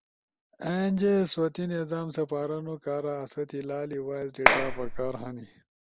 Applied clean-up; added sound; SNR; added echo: none; Clapping; -4 dB; none.